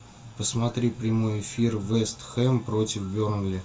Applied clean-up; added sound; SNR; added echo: none; none; none; reverberation time 0.2 s.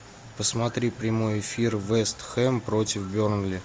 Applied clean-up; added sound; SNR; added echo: none; none; none; none.